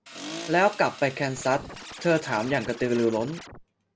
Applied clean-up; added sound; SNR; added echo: none; Scratching (performance technique) + Accelerating, revving, vroom; 14 dB; none.